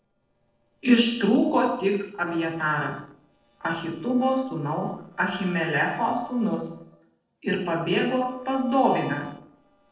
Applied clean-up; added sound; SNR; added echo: neural separator model SepFormer DNS4.